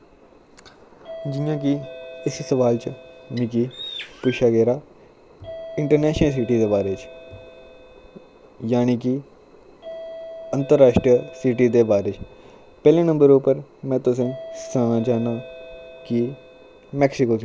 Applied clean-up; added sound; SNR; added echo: none; Bird + Doorbell; 18 dB; none.